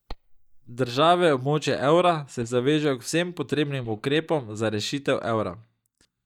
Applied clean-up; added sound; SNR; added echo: neural mask model DeepFilterNet 3.